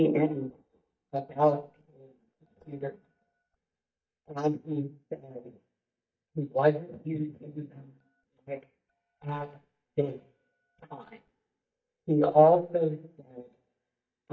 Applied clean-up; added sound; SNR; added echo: neural mask model DeepFilterNet 3.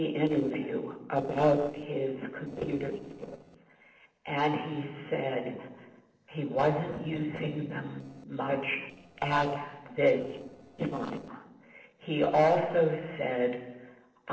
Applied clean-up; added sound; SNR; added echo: neural separator model SepFormer DNS4.